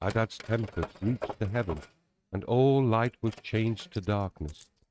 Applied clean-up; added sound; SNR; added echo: neural mask model RNNoise.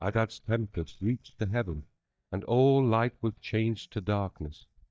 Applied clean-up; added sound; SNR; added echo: neural mask model DeepFilterNet 3.